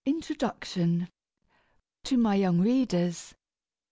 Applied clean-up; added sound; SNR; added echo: none; none; none; none.